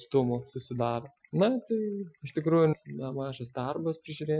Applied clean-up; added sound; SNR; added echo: classical method Wiener filter.